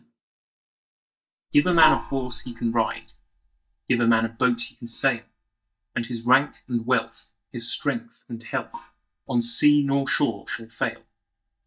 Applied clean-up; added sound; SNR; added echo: neural mask model DeepFilterNet 3.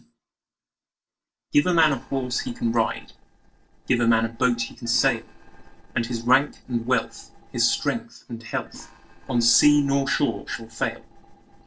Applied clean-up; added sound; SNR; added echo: neural separator model SepFormer DNS4.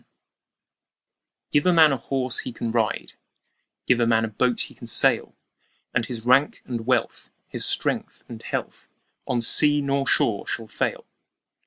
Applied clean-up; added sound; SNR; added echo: none; none; none; none.